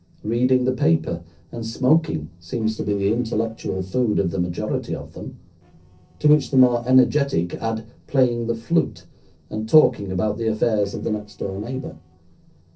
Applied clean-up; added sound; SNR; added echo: neural separator model SepFormer DNS4.